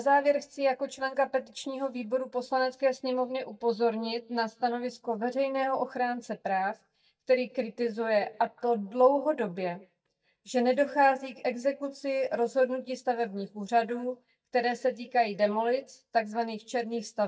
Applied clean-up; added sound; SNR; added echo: neural mask model DeepFilterNet 3.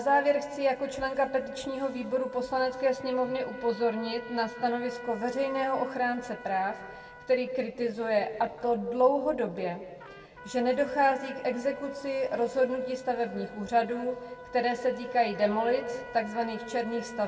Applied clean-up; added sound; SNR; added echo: none; Trumpet; 19 dB; reverberation time 1.5 s.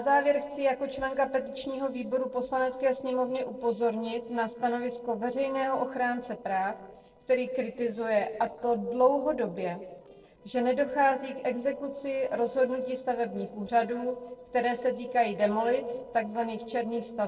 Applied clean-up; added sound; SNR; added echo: neural separator model SepFormer DNS4.